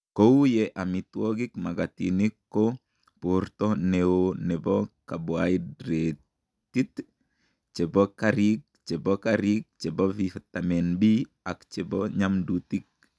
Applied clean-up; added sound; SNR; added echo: none; none; none; none.